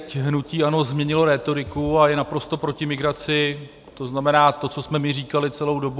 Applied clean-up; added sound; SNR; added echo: none; none; none; none.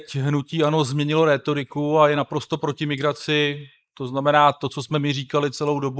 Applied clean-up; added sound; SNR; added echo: neural mask model Resemble Enhance denoiser.